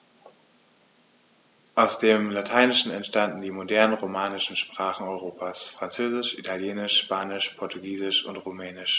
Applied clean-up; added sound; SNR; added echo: none; none; none; none.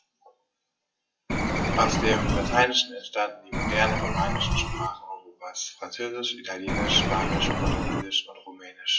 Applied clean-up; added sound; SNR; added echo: classical method WPE with log-MMSE.